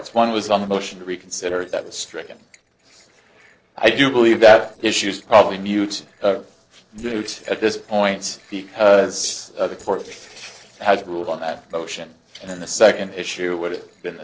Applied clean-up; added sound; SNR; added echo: neural separator model SepFormer DNS4.